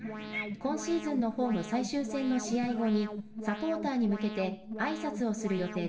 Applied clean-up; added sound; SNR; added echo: none; Alarm; 8 dB; reverberation time 0.6 s.